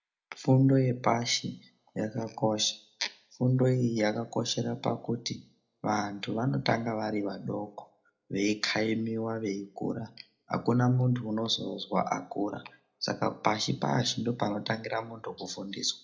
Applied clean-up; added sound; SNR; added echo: none; none; none; reverberation time 0.2 s.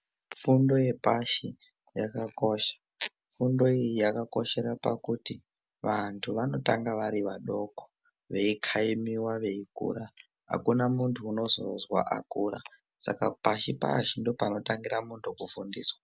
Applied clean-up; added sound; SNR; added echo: none; none; none; none.